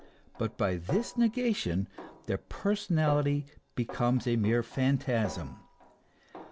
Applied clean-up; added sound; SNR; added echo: none; Snare drum; 16 dB; none.